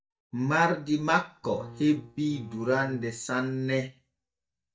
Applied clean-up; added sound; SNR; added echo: neural mask model DeepFilterNet 3.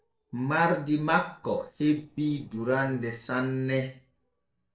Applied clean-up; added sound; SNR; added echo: neural separator model SepFormer DNS4.